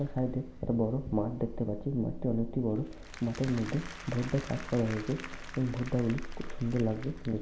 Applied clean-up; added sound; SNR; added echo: none; Applause; 18 dB; none.